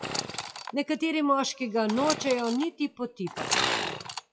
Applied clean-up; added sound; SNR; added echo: classical method WPE with log-MMSE.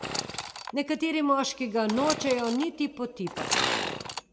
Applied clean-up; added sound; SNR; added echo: none; Sawing / Engine; 5 dB; reverberation time 1.3 s.